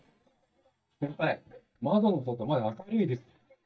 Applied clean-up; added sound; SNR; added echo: neural mask model DeepFilterNet 3.